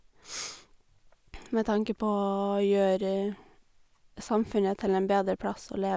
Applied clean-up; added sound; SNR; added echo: none; none; none; none.